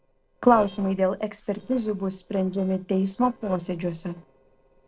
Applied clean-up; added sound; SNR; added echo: neural separator model SepFormer DNS4.